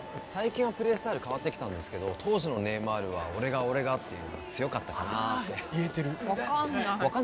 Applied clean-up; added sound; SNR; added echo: none; Run; 18 dB; none.